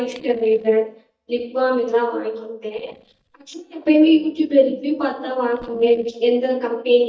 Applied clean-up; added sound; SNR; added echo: neural mask model DeepFilterNet 3.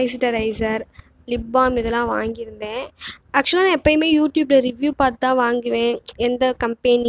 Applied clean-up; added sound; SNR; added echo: none; none; none; none.